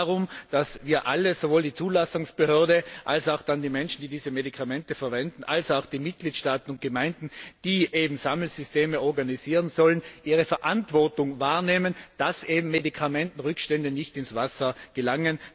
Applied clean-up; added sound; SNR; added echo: none; none; none; none.